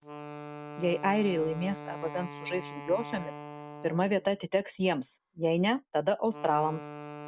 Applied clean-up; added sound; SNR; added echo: none; Wind instrument, woodwind instrument; 13 dB; none.